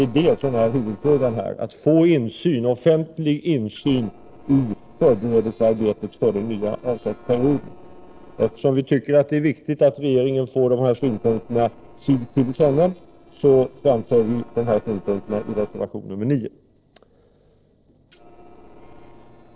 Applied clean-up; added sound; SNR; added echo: neural separator model SepFormer DNS4.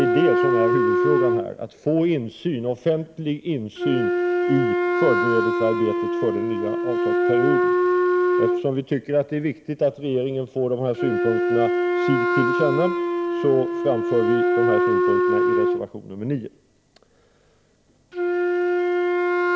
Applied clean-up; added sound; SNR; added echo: none; Wind instrument, woodwind instrument; -3 dB; none.